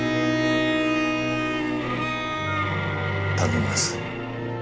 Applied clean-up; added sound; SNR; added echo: none; Bowed string instrument; -1 dB; none.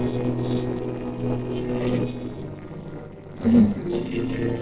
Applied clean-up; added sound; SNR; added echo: neural separator model SepFormer DNS4.